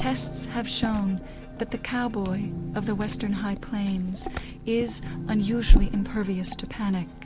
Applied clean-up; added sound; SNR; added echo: none; Liquid; -1 dB; none.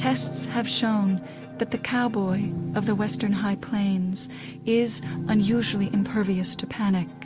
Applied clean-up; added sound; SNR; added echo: none; none; none; none.